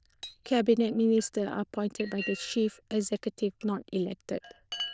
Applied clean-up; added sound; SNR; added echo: neural diffusion model UNIVERSE++.